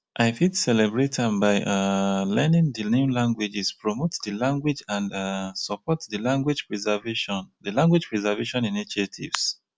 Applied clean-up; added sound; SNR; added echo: none; none; none; none.